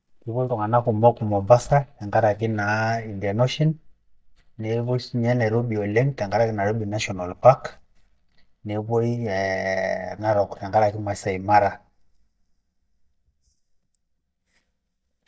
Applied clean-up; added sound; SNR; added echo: neural mask model DeepFilterNet 3.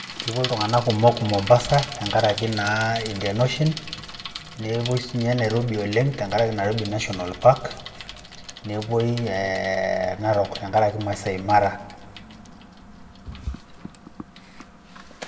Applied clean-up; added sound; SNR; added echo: none; Bicycle; 13 dB; reverberation time 1.4 s.